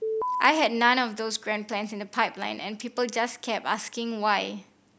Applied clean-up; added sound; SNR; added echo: none; Alarm; 0 dB; none.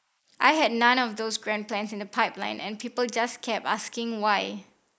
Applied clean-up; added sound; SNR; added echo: neural mask model Resemble Enhance denoiser.